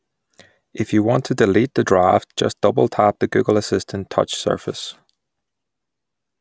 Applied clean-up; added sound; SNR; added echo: none; none; none; none.